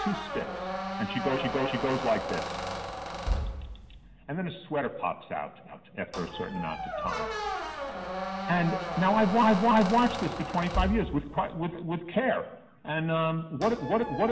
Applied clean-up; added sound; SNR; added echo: none; Squeak; 6 dB; reverberation time 1.0 s.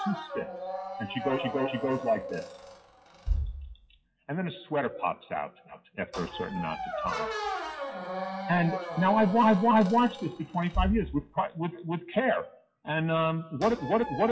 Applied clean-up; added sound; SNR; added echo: classical method WPE with log-MMSE.